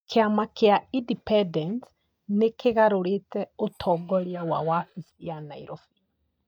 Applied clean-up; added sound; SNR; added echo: neural mask model DeepFilterNet 3.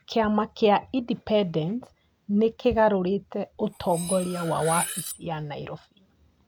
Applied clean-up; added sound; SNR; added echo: none; Cutlery, silverware; 9 dB; none.